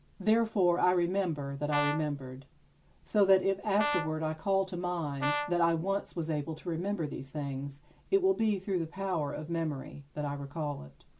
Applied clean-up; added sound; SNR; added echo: none; Brass instrument; 6 dB; none.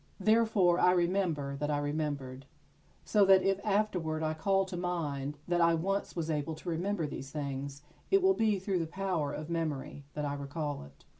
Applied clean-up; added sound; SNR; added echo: none; none; none; none.